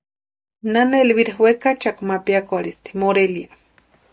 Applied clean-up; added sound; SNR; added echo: none; none; none; none.